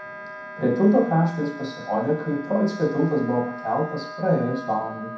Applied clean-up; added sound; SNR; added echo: none; Wind instrument, woodwind instrument; 13 dB; reverberation time 0.6 s.